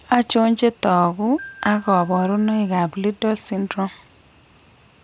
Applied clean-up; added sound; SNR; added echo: none; Ringtone / Bell; 19 dB; none.